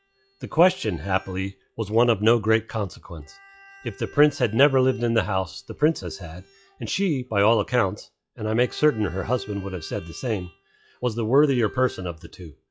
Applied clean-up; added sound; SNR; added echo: classical method log-MMSE.